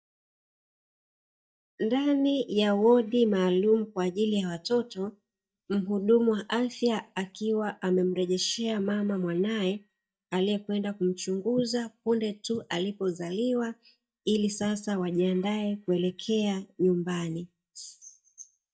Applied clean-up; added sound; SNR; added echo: neural mask model DeepFilterNet 3.